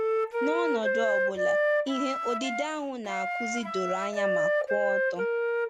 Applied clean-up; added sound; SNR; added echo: none; Wind instrument, woodwind instrument; -5 dB; none.